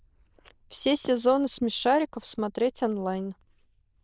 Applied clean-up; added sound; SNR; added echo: neural diffusion model UNIVERSE++.